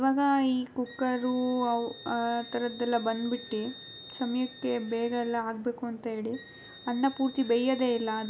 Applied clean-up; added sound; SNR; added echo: none; Wind instrument, woodwind instrument; 18 dB; none.